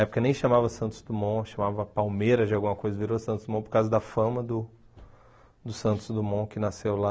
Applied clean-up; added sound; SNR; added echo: none; none; none; none.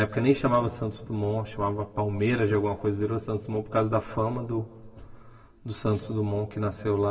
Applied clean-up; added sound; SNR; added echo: none; none; none; reverberation time 2.3 s.